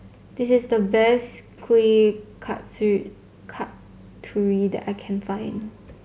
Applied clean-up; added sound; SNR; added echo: none; none; none; none.